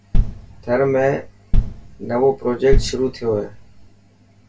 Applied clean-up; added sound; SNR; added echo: none; Bass drum; -1 dB; reverberation time 0.2 s.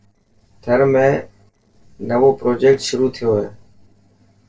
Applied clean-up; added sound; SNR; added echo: neural separator model SepFormer DNS4.